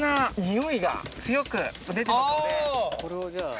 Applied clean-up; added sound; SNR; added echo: none; Computer keyboard; 16 dB; none.